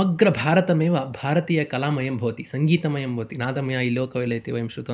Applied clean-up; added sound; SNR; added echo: none; none; none; none.